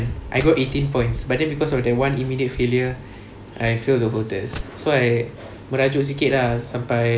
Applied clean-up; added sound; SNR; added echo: none; Gunshot, gunfire; 18 dB; none.